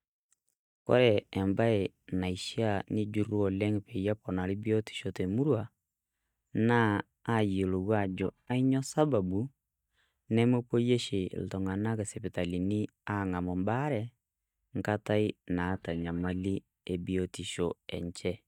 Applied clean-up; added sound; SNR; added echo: neural mask model DeepFilterNet 3.